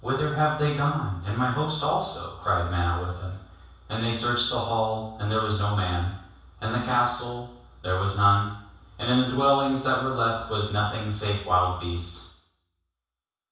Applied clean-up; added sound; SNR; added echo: none; none; none; reverberation time 0.7 s.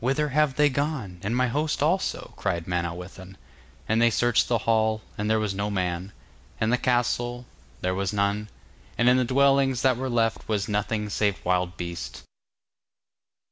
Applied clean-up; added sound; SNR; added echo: none; none; none; none.